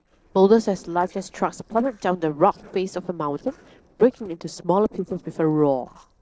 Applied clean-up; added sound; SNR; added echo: neural separator model SepFormer DNS4.